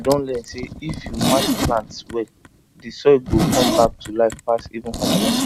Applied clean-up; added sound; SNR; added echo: none; Zipper (clothing); 2 dB; none.